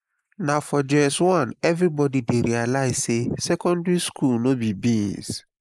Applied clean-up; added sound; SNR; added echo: neural mask model Resemble Enhance denoiser.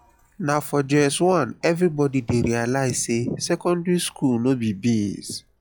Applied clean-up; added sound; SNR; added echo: classical method log-MMSE.